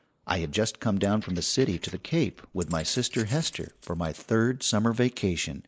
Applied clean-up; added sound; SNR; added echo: neural mask model Resemble Enhance denoiser.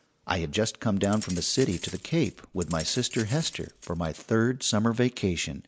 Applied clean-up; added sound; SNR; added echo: none; Keys jangling; 15 dB; none.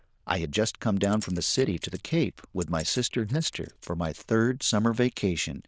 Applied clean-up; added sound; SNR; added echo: neural diffusion model UNIVERSE++.